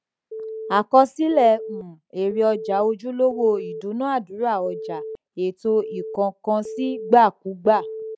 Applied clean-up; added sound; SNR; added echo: none; Telephone; 12 dB; none.